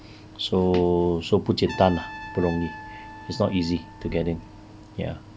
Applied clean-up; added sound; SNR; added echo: none; Trumpet; 18 dB; none.